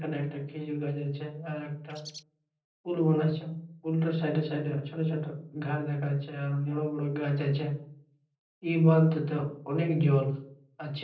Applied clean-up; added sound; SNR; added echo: neural separator model SepFormer DNS4.